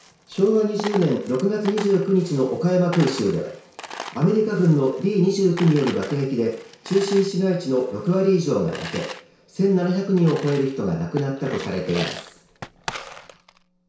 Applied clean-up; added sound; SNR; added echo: none; Coin (dropping); 16 dB; reverberation time 0.6 s.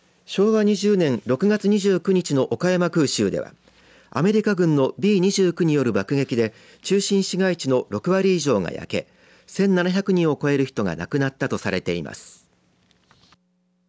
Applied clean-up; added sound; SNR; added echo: none; none; none; none.